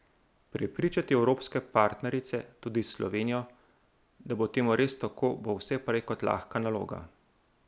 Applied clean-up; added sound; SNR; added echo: none; none; none; none.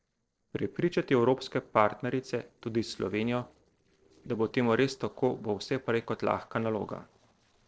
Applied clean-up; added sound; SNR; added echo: neural separator model SepFormer DNS4.